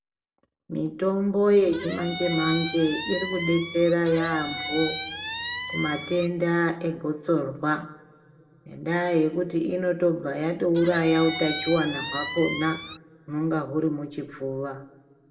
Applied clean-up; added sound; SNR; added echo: none; Squeak; 7 dB; reverberation time 1.0 s.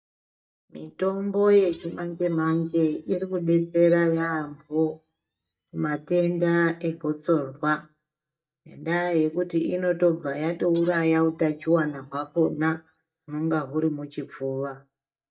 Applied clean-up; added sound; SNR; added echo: neural mask model DeepFilterNet 3.